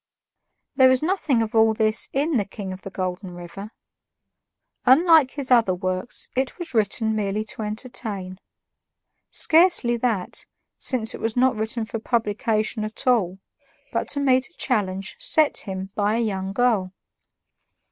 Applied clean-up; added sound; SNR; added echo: none; none; none; none.